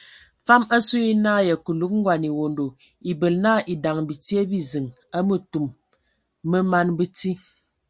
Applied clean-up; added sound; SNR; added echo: none; none; none; none.